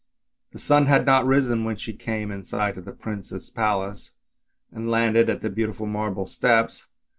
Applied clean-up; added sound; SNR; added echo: none; none; none; none.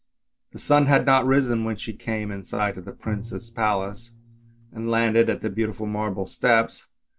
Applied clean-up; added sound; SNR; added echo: none; Bowed string instrument; 15 dB; none.